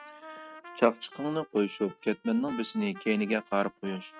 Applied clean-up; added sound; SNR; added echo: neural mask model RNNoise.